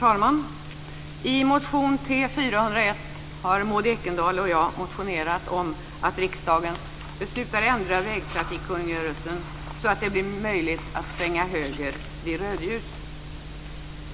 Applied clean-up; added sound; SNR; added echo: none; none; none; none.